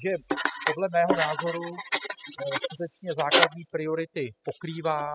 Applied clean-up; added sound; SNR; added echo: classical method spectral subtraction.